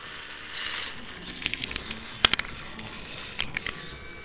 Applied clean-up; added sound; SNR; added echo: neural separator model SepFormer WHAMR!.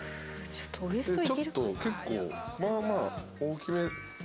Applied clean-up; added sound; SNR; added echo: none; none; none; none.